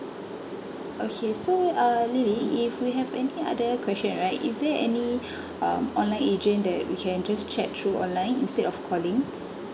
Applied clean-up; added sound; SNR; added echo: none; none; none; none.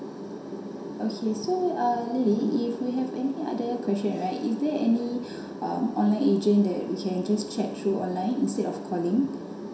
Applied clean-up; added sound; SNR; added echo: none; none; none; reverberation time 0.7 s.